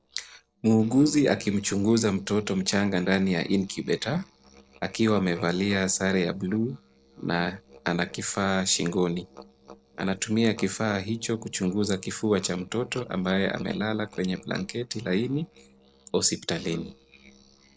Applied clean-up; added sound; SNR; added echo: neural separator model SepFormer DNS4.